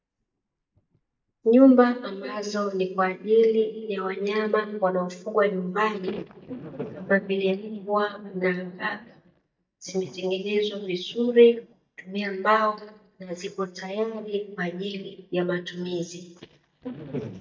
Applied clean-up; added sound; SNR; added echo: neural mask model DeepFilterNet 3.